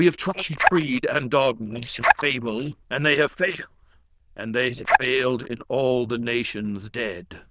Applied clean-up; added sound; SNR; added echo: neural diffusion model UNIVERSE++.